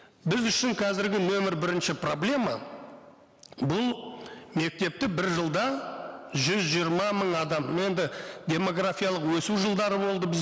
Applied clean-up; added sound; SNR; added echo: none; none; none; none.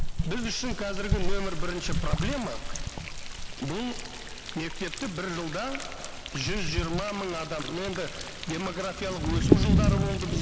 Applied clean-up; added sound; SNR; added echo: none; Thunder; -5 dB; none.